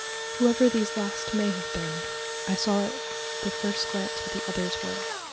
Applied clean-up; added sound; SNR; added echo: none; Engine / Drill; 4 dB; none.